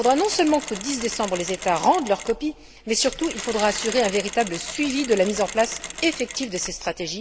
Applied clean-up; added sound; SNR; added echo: none; Mechanisms; 12 dB; none.